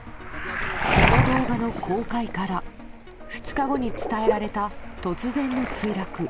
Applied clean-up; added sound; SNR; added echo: none; Waves, surf; -1 dB; none.